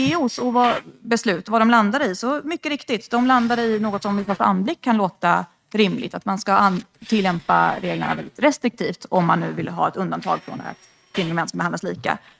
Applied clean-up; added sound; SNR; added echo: neural mask model RNNoise.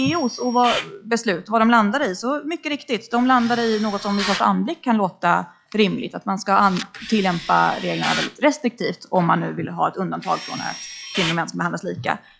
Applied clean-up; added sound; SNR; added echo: classical method log-MMSE.